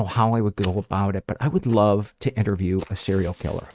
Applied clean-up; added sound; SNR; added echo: neural mask model RNNoise.